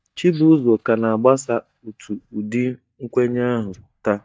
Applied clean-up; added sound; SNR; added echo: neural mask model DeepFilterNet 3.